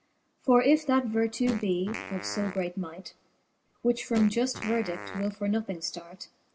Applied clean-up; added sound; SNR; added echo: none; Fart; 13 dB; none.